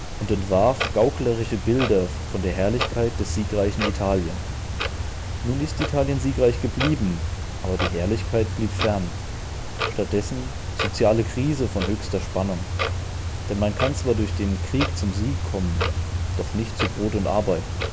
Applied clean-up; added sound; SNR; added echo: none; Clock; 2 dB; none.